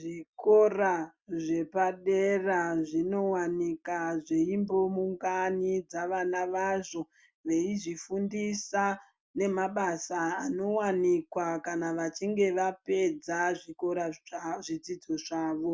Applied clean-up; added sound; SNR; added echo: none; none; none; none.